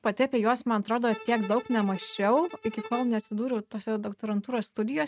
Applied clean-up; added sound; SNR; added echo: neural mask model RNNoise.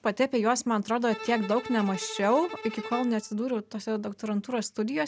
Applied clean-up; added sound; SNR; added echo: none; Bowed string instrument; 14 dB; none.